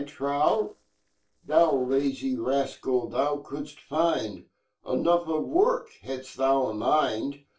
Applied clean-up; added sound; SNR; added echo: neural separator model SepFormer DNS4.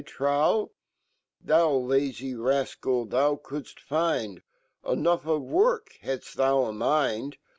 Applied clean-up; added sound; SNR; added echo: none; none; none; none.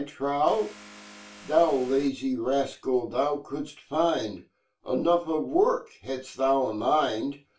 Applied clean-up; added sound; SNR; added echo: none; Vehicle; 20 dB; reverberation time 0.3 s.